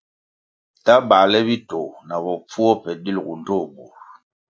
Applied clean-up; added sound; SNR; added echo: none; none; none; none.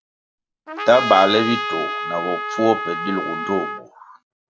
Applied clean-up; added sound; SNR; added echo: none; Trumpet; 5 dB; none.